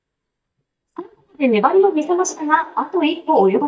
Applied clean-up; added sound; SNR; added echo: neural mask model DeepFilterNet 3.